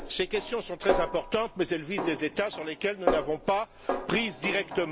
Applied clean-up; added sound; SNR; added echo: none; Snare drum; 4 dB; none.